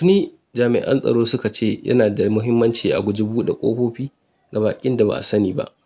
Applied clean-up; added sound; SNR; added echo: none; none; none; none.